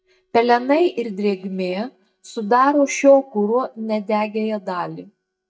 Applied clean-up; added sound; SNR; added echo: neural mask model DeepFilterNet 3.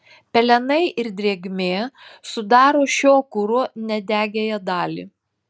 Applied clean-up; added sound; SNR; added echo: none; none; none; none.